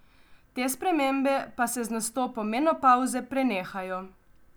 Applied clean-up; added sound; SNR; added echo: none; none; none; none.